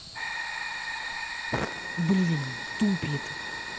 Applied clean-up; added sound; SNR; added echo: none; Fire; 3 dB; none.